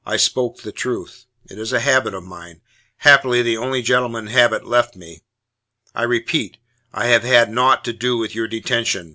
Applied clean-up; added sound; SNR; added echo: none; none; none; none.